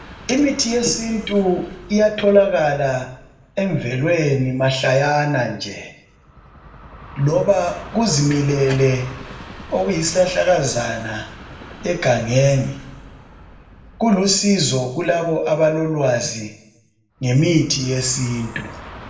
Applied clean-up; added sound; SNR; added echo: none; Train; 19 dB; reverberation time 0.6 s.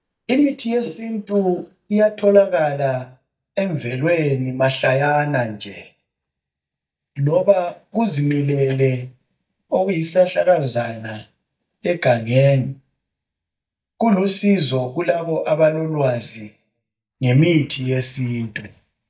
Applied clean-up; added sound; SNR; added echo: neural mask model DeepFilterNet 3.